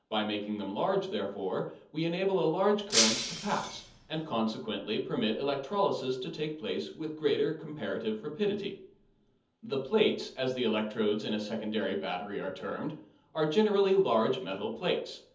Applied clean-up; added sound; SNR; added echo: none; Shatter; 1 dB; reverberation time 0.7 s.